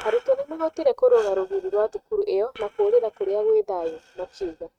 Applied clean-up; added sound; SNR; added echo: neural mask model RNNoise.